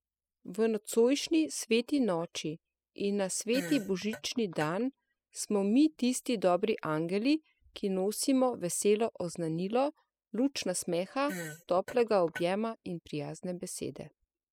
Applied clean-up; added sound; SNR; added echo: classical method spectral subtraction.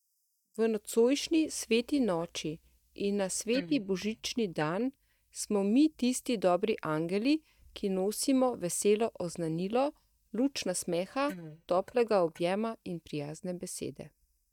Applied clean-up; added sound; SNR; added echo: neural mask model DeepFilterNet 3.